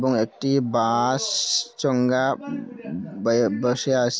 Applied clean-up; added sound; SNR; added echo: none; none; none; none.